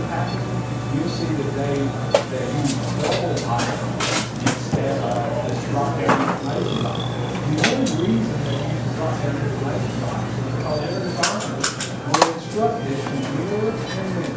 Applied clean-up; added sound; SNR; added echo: none; Burping, eructation; -2 dB; reverberation time 0.5 s.